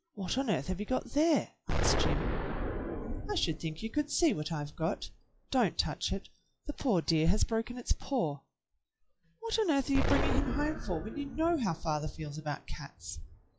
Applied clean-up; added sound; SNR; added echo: classical method log-MMSE.